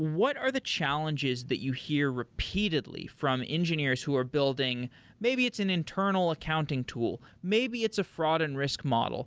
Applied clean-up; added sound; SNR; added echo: none; none; none; none.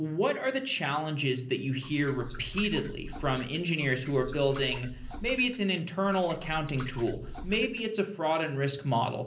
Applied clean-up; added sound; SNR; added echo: none; Liquid; 11 dB; reverberation time 0.5 s.